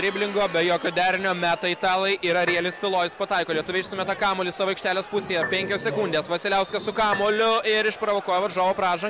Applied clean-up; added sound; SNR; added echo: none; Piano; 13 dB; none.